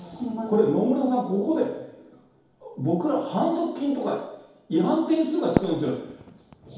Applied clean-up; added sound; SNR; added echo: none; Fireworks; 13 dB; reverberation time 2.2 s.